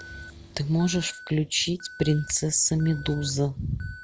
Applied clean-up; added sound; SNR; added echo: none; Alarm; 20 dB; none.